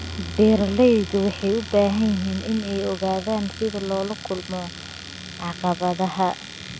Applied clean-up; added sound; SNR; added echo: none; Domestic sounds, home sounds; 15 dB; none.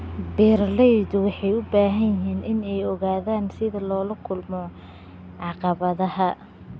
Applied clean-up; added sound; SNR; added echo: none; none; none; none.